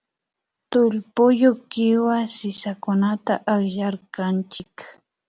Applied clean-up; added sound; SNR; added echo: none; none; none; none.